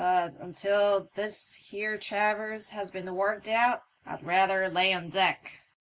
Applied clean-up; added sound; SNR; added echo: none; none; none; none.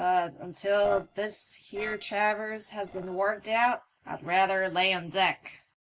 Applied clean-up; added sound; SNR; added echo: neural separator model SepFormer DNS4.